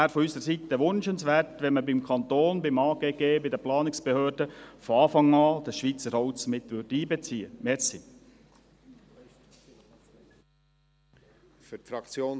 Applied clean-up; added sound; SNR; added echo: none; none; none; none.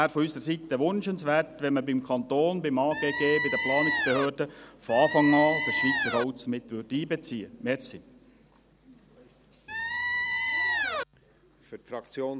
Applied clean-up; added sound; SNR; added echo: none; Squeak; 0 dB; none.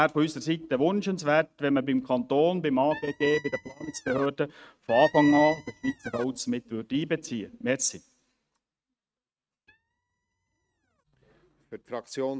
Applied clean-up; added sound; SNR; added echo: neural mask model RNNoise.